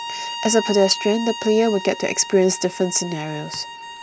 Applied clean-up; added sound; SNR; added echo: none; Bowed string instrument; 11 dB; none.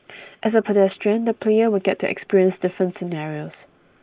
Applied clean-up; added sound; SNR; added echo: neural mask model Resemble Enhance denoiser.